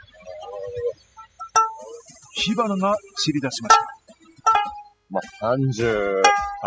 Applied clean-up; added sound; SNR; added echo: classical method spectral subtraction.